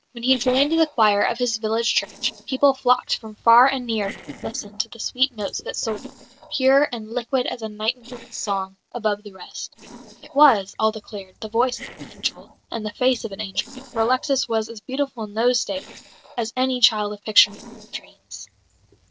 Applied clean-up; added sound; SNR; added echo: neural separator model SepFormer DNS4.